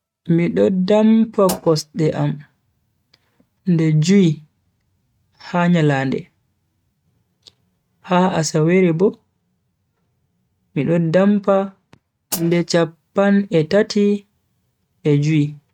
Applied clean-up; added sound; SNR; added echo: neural mask model RNNoise.